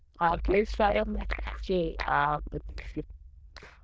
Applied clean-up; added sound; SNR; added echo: neural diffusion model UNIVERSE++.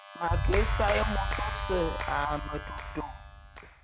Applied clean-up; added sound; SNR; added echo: none; Clapping; -1 dB; none.